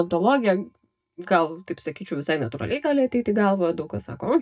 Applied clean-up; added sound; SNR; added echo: neural mask model DeepFilterNet 3.